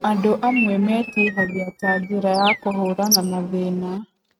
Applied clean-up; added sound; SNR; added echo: neural mask model RNNoise.